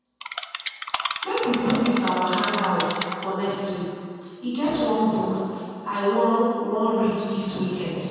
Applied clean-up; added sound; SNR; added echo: none; Insect; 3 dB; reverberation time 2.1 s.